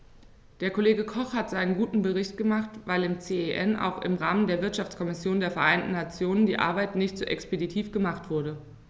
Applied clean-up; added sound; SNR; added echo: none; none; none; none.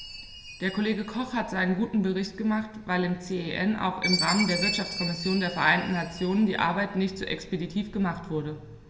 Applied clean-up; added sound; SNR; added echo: none; Chime; 10 dB; reverberation time 1.8 s.